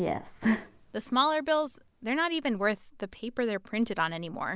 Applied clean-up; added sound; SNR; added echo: none; none; none; none.